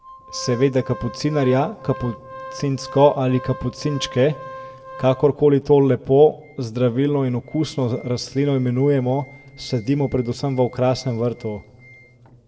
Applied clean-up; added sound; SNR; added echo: none; Organ; 19 dB; reverberation time 1.2 s.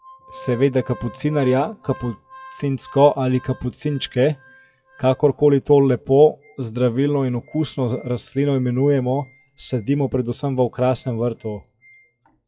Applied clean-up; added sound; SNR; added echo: classical method WPE with log-MMSE.